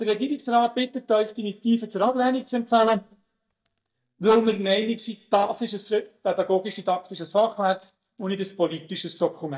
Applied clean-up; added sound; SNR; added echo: neural mask model DeepFilterNet 3.